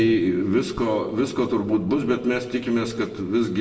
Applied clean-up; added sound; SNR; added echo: neural separator model SepFormer DNS4.